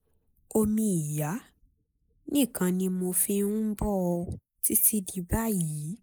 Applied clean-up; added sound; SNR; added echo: neural mask model Resemble Enhance denoiser.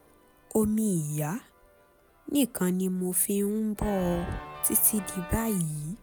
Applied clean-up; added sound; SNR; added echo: none; Organ; 18 dB; none.